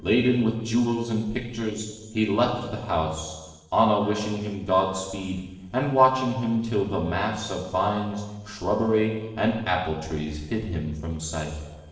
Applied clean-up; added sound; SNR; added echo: neural separator model SepFormer DNS4.